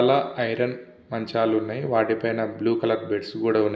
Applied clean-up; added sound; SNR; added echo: none; none; none; none.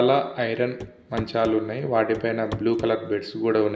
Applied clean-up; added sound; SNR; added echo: none; Walk, footsteps / Run / Wood; 14 dB; none.